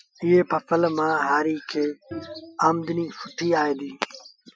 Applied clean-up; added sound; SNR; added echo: classical method Wiener filter.